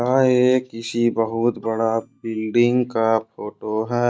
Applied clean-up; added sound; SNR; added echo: neural mask model DeepFilterNet 3.